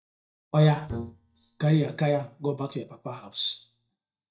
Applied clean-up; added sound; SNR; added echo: neural mask model DeepFilterNet 3.